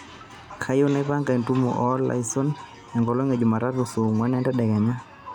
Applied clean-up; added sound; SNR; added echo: none; none; none; none.